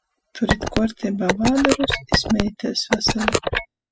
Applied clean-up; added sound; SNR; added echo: classical method spectral subtraction.